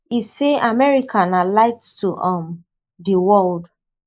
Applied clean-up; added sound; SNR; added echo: neural mask model Resemble Enhance denoiser.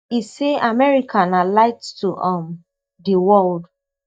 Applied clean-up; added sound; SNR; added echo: neural mask model DeepFilterNet 3.